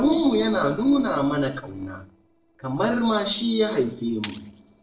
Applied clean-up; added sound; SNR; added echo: neural separator model SepFormer DNS4.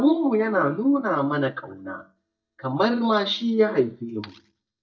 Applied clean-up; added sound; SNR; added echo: neural mask model DeepFilterNet 3.